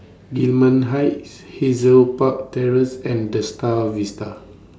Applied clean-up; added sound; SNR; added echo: none; none; none; none.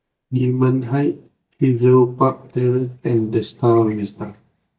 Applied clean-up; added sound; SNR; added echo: neural mask model DeepFilterNet 3.